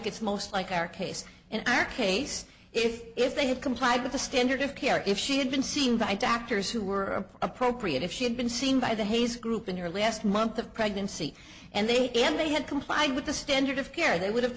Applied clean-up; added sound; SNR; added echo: none; none; none; none.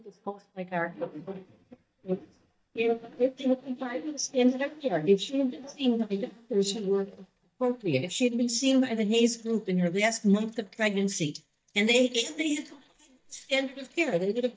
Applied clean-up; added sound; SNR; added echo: neural mask model DeepFilterNet 3.